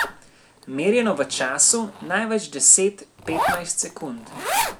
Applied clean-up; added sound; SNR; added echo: none; Zipper (clothing); 7 dB; none.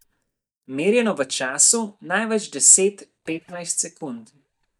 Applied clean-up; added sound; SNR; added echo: neural mask model DeepFilterNet 3.